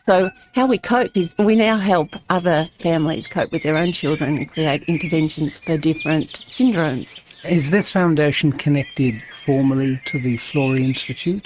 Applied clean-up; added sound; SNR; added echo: neural mask model RNNoise.